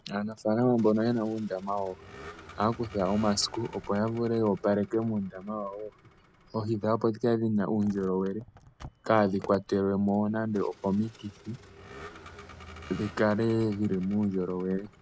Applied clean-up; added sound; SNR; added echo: none; Vehicle; 20 dB; none.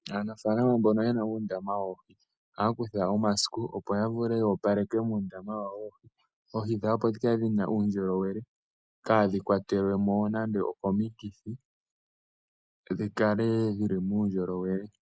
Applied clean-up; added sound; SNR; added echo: none; none; none; none.